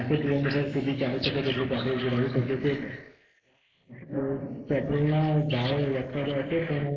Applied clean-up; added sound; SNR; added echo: neural mask model Resemble Enhance denoiser.